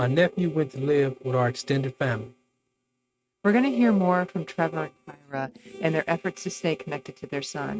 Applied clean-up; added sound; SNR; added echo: neural mask model RNNoise.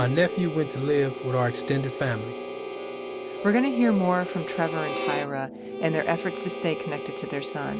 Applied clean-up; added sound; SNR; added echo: none; Harmonica; 8 dB; none.